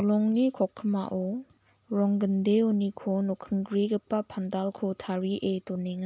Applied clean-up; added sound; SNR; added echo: none; none; none; none.